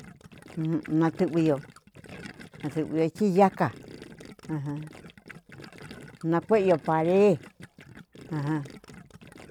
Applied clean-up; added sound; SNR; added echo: none; Gurgling; 18 dB; none.